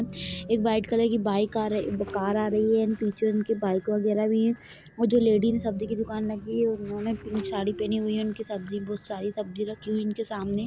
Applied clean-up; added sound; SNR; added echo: none; Train; 16 dB; none.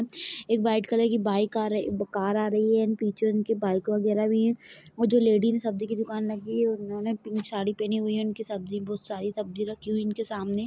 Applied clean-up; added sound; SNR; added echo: none; none; none; none.